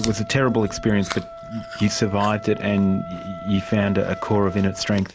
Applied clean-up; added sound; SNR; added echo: none; Chewing, mastication + Wind instrument, woodwind instrument; 13 dB; none.